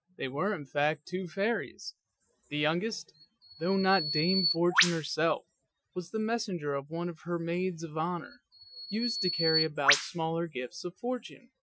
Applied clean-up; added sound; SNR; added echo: classical method Wiener filter.